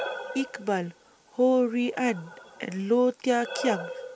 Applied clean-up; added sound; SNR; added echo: none; Breathing; 12 dB; none.